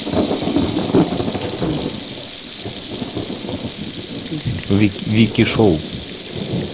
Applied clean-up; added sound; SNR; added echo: none; Sink (filling or washing) / Water tap, faucet + Thunder; 1 dB; none.